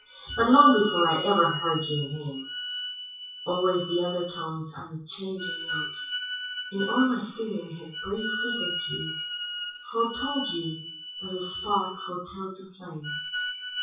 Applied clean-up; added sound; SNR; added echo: classical method WPE with log-MMSE.